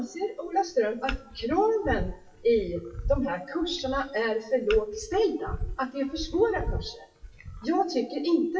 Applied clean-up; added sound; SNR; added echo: classical method WPE with log-MMSE.